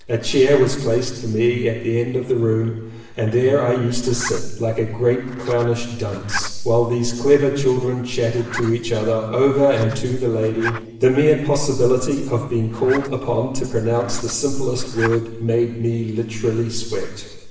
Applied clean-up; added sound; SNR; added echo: none; Zipper (clothing); 15 dB; reverberation time 1.1 s.